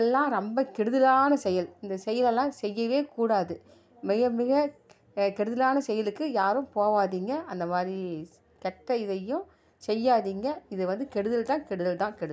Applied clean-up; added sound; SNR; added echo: none; none; none; none.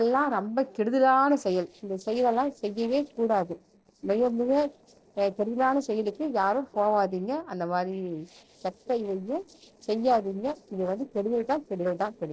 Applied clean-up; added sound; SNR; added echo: neural separator model SepFormer DNS4.